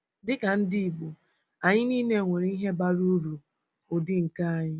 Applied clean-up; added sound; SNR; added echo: none; none; none; none.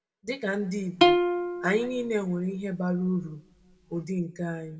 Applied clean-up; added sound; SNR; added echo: none; Plucked string instrument; -2 dB; reverberation time 0.3 s.